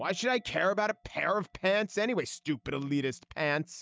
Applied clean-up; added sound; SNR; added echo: neural mask model DeepFilterNet 3.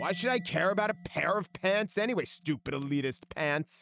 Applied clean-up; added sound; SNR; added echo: neural mask model RNNoise.